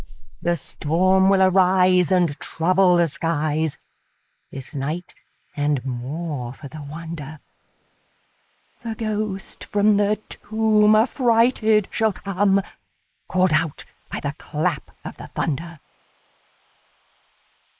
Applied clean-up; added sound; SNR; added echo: neural mask model Resemble Enhance denoiser.